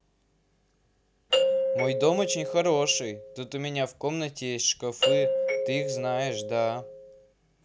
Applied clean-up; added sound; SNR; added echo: none; Doorbell; -2 dB; none.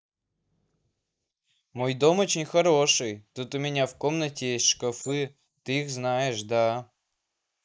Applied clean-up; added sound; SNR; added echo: neural mask model Resemble Enhance denoiser.